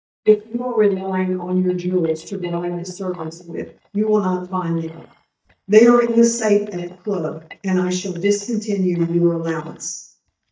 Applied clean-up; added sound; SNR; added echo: neural mask model DeepFilterNet 3.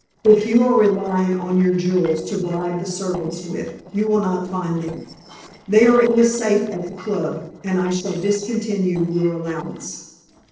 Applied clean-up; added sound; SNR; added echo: neural separator model SepFormer DNS4.